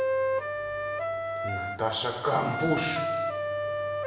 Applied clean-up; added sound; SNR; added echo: none; Wind instrument, woodwind instrument; -2 dB; reverberation time 1.1 s.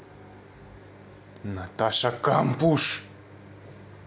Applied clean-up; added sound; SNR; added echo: none; none; none; none.